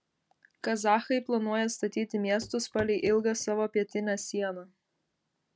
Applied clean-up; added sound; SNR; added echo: none; Walk, footsteps / Run / Wood; 17 dB; none.